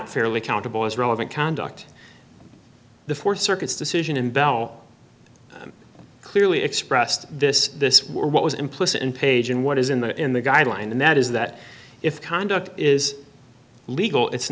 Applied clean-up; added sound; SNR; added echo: none; none; none; none.